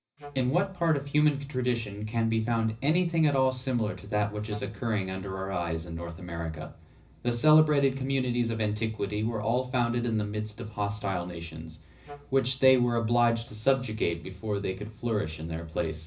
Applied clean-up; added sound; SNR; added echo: none; Wind instrument, woodwind instrument; 19 dB; reverberation time 0.4 s.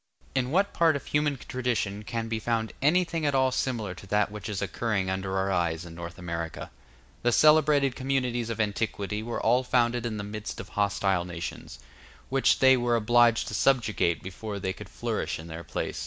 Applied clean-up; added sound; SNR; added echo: none; none; none; none.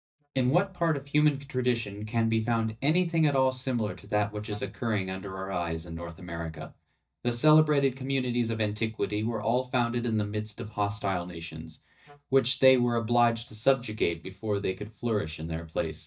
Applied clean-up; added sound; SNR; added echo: neural mask model DeepFilterNet 3.